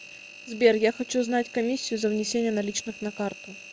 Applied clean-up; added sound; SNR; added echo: none; Engine; 18 dB; none.